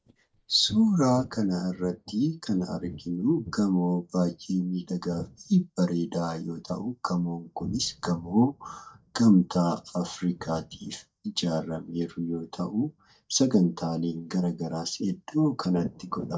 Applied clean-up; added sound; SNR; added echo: neural mask model DeepFilterNet 3.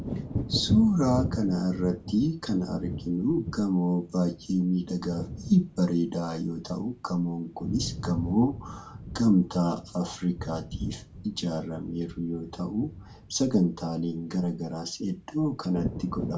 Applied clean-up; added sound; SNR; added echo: none; Thunder / Wind; 9 dB; reverberation time 0.2 s.